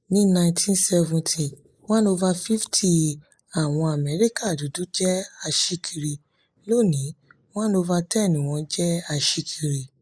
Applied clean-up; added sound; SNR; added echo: neural mask model Resemble Enhance denoiser.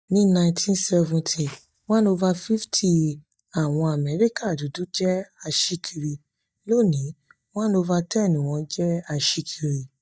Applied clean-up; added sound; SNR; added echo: neural mask model DeepFilterNet 3.